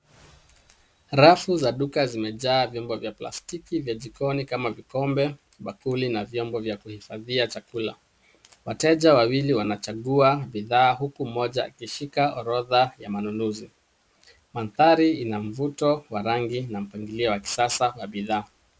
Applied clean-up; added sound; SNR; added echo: none; none; none; none.